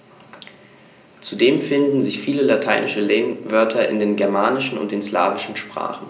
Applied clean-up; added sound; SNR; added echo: none; none; none; reverberation time 0.5 s.